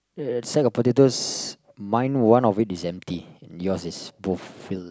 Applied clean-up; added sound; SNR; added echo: none; none; none; none.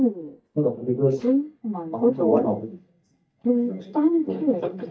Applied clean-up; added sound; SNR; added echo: neural mask model DeepFilterNet 3.